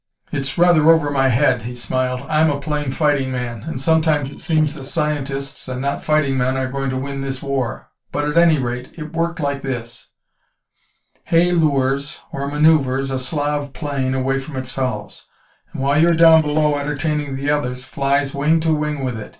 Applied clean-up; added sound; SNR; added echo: neural separator model SepFormer DNS4.